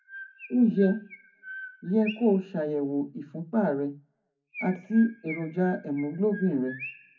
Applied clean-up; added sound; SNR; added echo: none; Chirp, tweet; 17 dB; reverberation time 0.4 s.